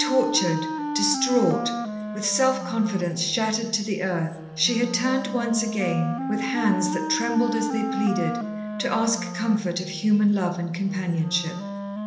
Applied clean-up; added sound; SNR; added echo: none; Wind instrument, woodwind instrument; 6 dB; reverberation time 1.0 s.